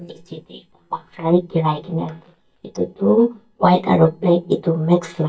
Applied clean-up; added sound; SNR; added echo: neural mask model DeepFilterNet 3.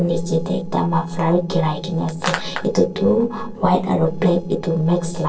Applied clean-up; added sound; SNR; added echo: neural separator model SepFormer DNS4.